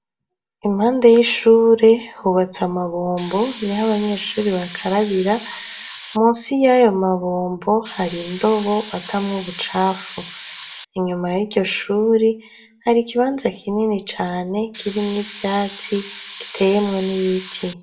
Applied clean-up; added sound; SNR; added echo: none; Hiss; 8 dB; reverberation time 0.2 s.